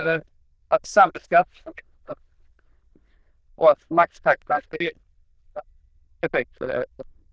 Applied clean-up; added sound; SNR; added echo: neural diffusion model UNIVERSE++.